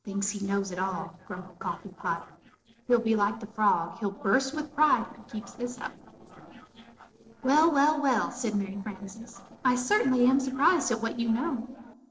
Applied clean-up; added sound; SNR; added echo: neural separator model SepFormer DNS4.